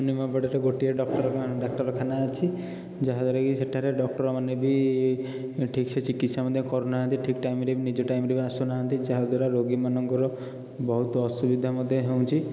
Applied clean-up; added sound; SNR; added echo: none; none; none; none.